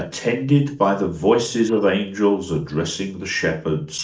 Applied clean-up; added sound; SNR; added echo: neural separator model SepFormer DNS4.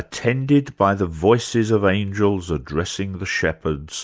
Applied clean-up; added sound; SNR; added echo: none; none; none; none.